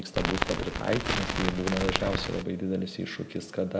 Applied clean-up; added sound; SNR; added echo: none; Crackle; 0 dB; none.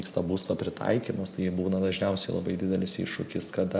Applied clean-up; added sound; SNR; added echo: none; none; none; none.